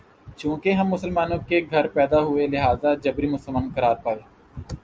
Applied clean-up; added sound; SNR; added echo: none; none; none; none.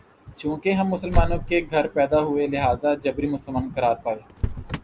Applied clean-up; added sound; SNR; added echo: none; Motor vehicle (road); 6 dB; none.